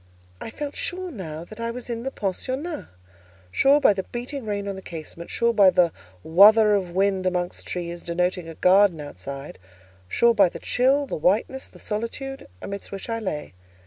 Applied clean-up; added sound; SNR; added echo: none; none; none; none.